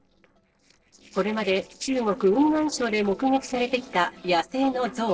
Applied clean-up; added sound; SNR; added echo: neural separator model SepFormer DNS4.